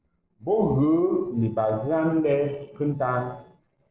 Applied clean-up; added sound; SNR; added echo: neural separator model SepFormer DNS4.